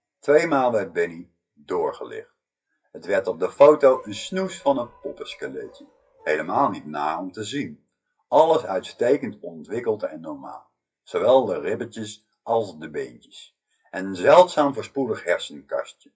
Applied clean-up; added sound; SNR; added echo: classical method WPE with log-MMSE.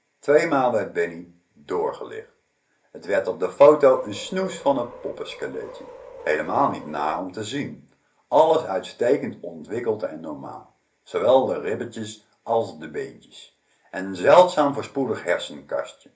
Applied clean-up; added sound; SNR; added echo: none; Subway, metro, underground; 17 dB; reverberation time 0.3 s.